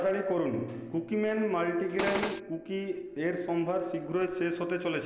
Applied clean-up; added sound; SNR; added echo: none; Gunshot, gunfire; 1 dB; none.